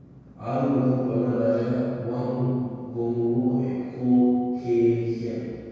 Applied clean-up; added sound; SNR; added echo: none; none; none; reverberation time 2.0 s.